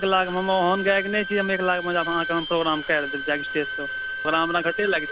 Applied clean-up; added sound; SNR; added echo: none; Bowed string instrument; 6 dB; none.